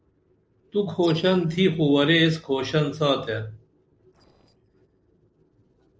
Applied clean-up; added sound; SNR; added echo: neural separator model SepFormer DNS4.